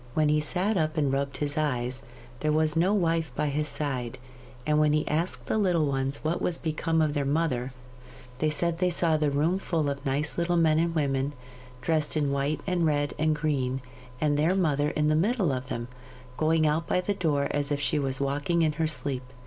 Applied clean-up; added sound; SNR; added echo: none; none; none; none.